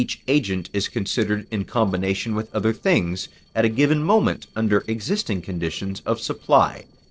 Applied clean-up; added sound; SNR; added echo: neural separator model SepFormer DNS4.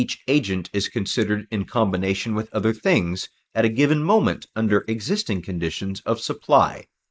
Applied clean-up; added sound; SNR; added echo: neural mask model Resemble Enhance denoiser.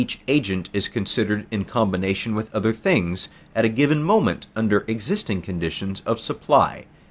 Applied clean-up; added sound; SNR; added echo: none; none; none; none.